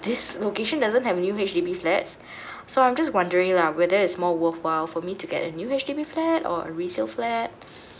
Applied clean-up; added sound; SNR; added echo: none; none; none; none.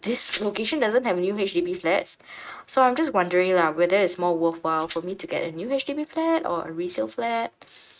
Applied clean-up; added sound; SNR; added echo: neural mask model RNNoise.